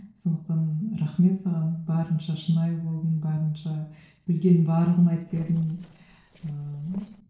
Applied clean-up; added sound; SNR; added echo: neural separator model SepFormer DNS4.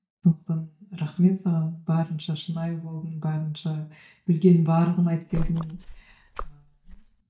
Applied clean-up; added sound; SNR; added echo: neural mask model DeepFilterNet 3.